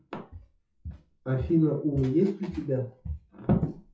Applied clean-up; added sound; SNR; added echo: classical method WPE with log-MMSE.